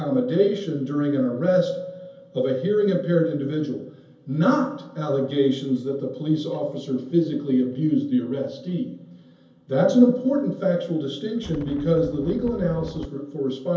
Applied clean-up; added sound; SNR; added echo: none; Wind; 15 dB; reverberation time 0.5 s.